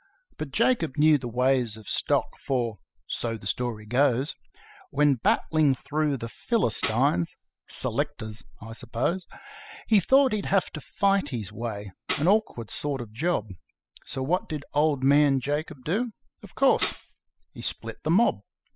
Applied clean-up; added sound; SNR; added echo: classical method spectral subtraction.